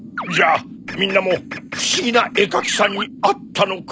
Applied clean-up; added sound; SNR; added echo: none; Printer; 14 dB; none.